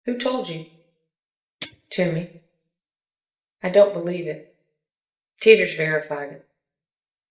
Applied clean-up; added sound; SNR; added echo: neural mask model DeepFilterNet 3.